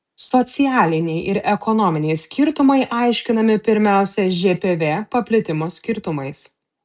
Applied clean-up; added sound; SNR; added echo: none; none; none; none.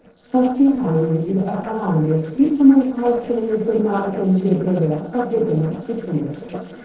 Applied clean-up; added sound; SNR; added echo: neural separator model SepFormer DNS4.